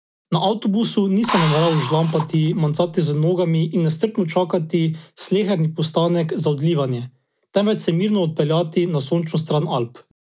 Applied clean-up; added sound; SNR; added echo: none; Drill; 8 dB; none.